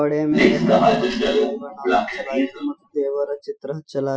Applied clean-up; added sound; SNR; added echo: classical method Wiener filter.